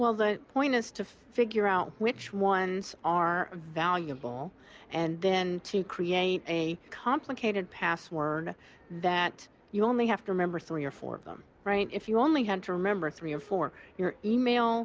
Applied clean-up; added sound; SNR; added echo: none; none; none; none.